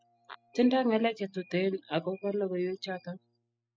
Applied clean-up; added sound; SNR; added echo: classical method spectral subtraction.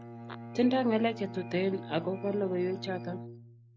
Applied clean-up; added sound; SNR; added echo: none; Bowed string instrument; 11 dB; none.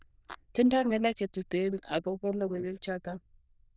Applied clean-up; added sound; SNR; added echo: neural diffusion model UNIVERSE++.